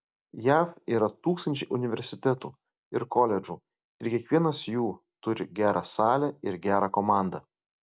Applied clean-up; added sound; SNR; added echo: none; none; none; none.